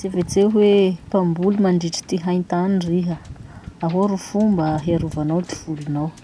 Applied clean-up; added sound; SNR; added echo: none; Wind / Boat, Water vehicle; 17 dB; none.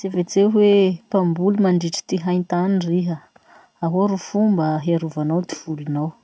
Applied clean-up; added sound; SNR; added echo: none; none; none; none.